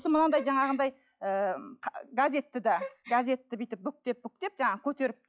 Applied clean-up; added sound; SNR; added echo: classical method log-MMSE.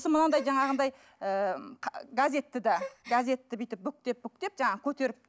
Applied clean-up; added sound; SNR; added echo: none; Gasp; 18 dB; none.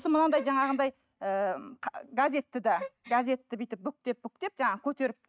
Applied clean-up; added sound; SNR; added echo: neural mask model RNNoise.